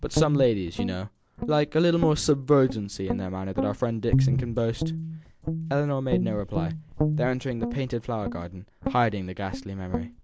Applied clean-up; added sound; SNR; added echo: none; Guitar; 4 dB; none.